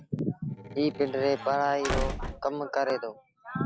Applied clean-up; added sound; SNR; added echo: none; Squeak / Slam / Wood; 6 dB; none.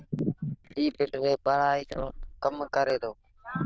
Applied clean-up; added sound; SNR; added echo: neural diffusion model UNIVERSE++.